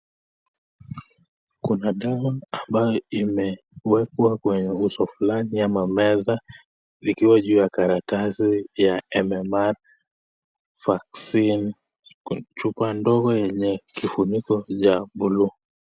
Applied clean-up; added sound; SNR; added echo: none; none; none; none.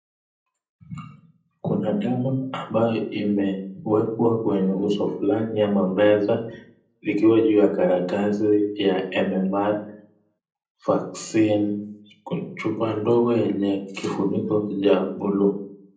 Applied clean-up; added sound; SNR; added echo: none; none; none; reverberation time 0.6 s.